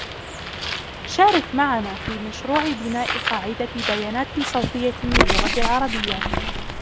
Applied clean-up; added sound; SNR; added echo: none; Bird; 1 dB; none.